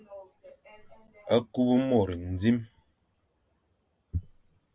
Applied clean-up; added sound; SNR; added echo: none; none; none; none.